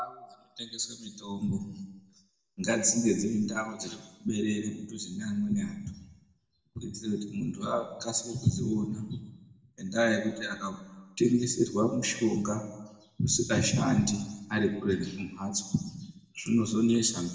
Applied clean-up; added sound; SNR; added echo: none; none; none; reverberation time 0.9 s.